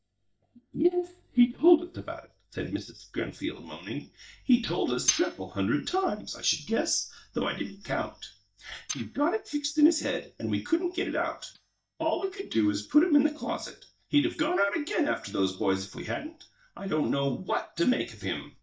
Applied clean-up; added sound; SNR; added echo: neural mask model DeepFilterNet 3.